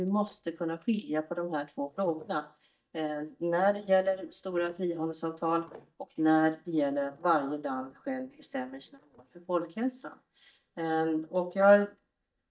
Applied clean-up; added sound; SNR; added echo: neural mask model DeepFilterNet 3.